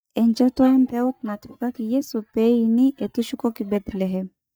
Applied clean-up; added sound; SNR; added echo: neural mask model DeepFilterNet 3.